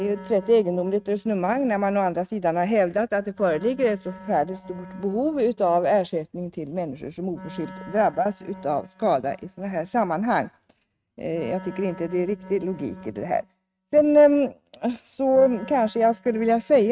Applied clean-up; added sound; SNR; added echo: neural mask model RNNoise.